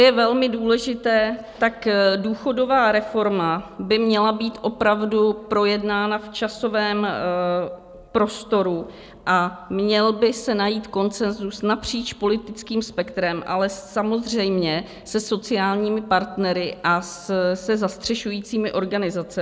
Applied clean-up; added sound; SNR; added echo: none; none; none; none.